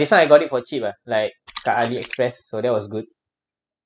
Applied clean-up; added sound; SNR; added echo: classical method spectral subtraction.